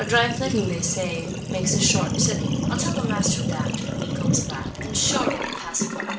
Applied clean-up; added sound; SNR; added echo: none; Sink (filling or washing); -1 dB; reverberation time 0.4 s.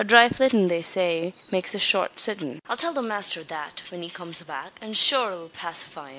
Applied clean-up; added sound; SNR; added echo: none; none; none; none.